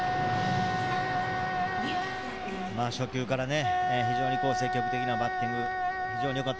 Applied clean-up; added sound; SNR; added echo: none; Wind instrument, woodwind instrument; -2 dB; none.